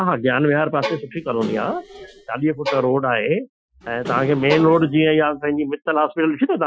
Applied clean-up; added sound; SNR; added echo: classical method Wiener filter.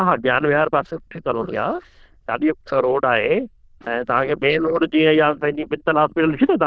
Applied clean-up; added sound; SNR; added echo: neural diffusion model UNIVERSE++.